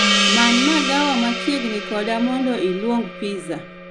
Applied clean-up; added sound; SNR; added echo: none; Gong; 1 dB; none.